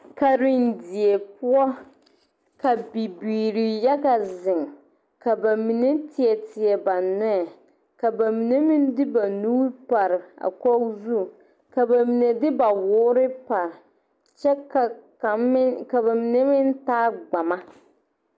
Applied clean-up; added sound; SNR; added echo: none; none; none; none.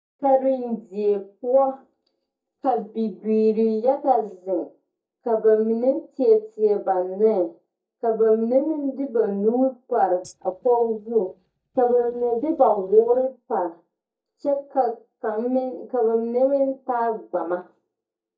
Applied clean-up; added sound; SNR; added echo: neural mask model DeepFilterNet 3.